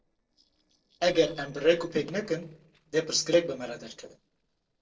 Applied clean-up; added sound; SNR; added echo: neural separator model SepFormer DNS4.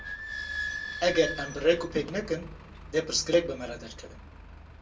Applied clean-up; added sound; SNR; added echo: none; Squeak / Idling; 9 dB; reverberation time 0.2 s.